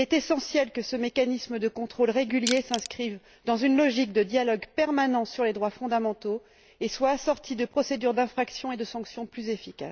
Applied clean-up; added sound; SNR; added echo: none; Crushing; 8 dB; none.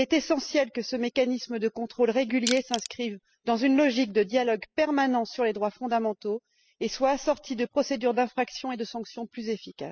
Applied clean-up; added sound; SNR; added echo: classical method spectral subtraction.